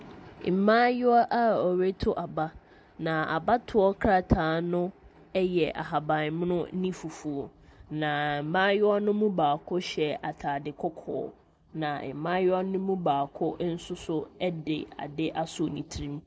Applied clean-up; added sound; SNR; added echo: none; none; none; none.